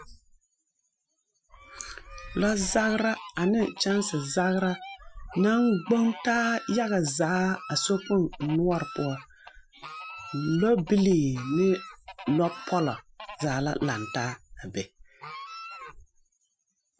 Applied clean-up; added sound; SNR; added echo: classical method Wiener filter.